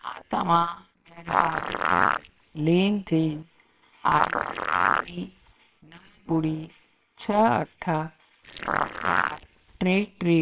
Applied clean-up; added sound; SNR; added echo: neural separator model SepFormer WHAMR!.